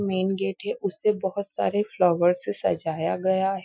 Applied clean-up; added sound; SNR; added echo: classical method Wiener filter.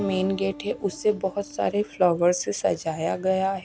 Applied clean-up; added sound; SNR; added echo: none; Acoustic guitar; 19 dB; none.